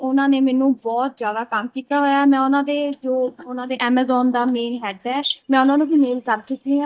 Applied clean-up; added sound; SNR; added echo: neural mask model DeepFilterNet 3.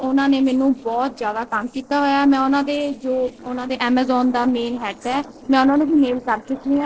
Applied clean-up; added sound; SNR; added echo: neural separator model SepFormer DNS4.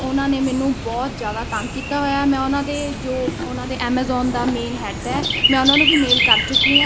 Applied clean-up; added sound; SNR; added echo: none; Chirp, tweet; 1 dB; none.